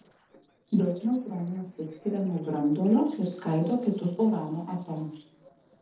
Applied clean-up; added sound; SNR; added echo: neural separator model SepFormer DNS4.